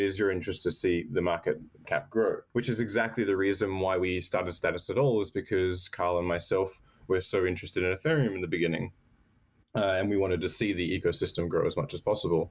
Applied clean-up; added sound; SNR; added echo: none; none; none; none.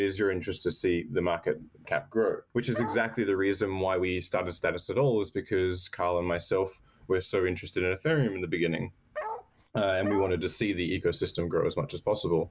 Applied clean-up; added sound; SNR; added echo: none; Bark; 9 dB; none.